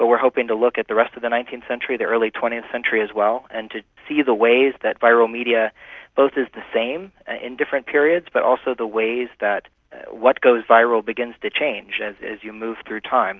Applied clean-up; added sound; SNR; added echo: none; none; none; none.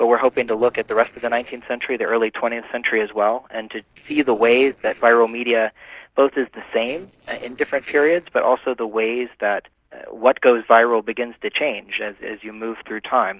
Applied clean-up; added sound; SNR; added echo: neural separator model SepFormer DNS4.